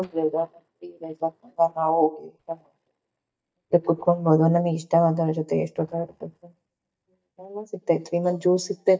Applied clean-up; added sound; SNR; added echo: neural mask model DeepFilterNet 3.